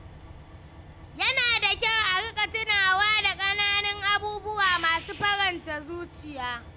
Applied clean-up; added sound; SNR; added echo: none; Train; 17 dB; none.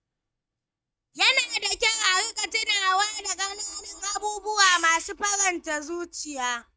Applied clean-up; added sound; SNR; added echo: neural mask model DeepFilterNet 3.